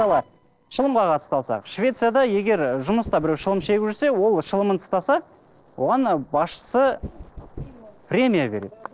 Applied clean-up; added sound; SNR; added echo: neural separator model SepFormer DNS4.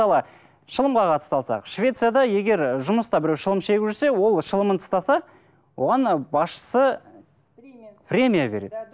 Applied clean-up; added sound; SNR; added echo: none; none; none; none.